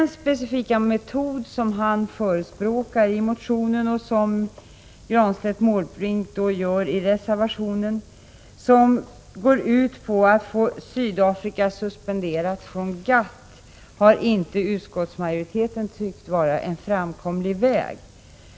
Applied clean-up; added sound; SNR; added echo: none; none; none; none.